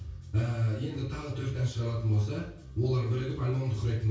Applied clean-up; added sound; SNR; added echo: none; none; none; reverberation time 0.6 s.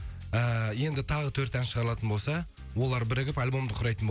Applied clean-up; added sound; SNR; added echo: none; none; none; none.